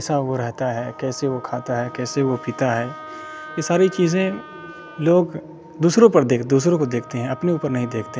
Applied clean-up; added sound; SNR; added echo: none; Wind instrument, woodwind instrument; 18 dB; none.